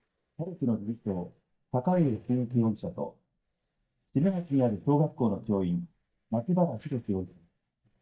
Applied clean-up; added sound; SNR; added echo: neural mask model DeepFilterNet 3.